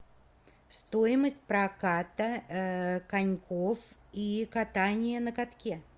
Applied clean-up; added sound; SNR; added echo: none; none; none; none.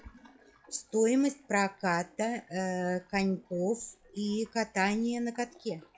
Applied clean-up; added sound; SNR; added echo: classical method log-MMSE.